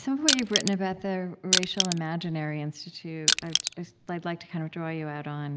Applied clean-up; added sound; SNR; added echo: none; Crushing; -4 dB; none.